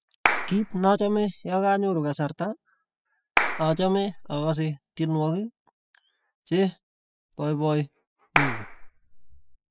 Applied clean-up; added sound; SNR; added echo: classical method spectral subtraction.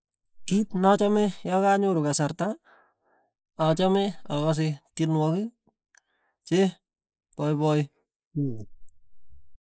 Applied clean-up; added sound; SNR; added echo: neural mask model Resemble Enhance denoiser.